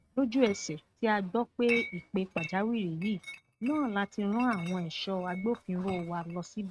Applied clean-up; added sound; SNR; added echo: neural mask model RNNoise.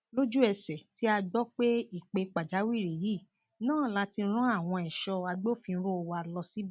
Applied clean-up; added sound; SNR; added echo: none; none; none; none.